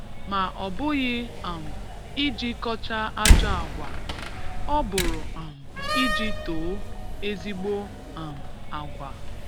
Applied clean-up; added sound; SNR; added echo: none; Slam; -4 dB; none.